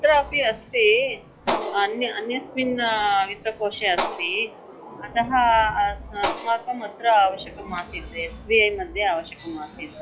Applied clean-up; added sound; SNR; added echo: classical method log-MMSE.